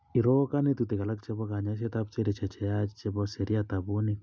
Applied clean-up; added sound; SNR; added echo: none; none; none; none.